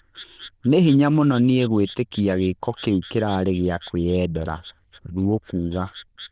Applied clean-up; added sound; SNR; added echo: neural diffusion model UNIVERSE++.